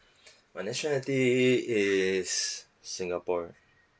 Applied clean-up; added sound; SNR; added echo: none; none; none; none.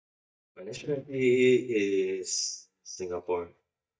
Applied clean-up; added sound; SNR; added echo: neural mask model DeepFilterNet 3.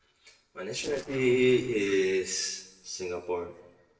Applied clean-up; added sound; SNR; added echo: neural separator model SepFormer DNS4.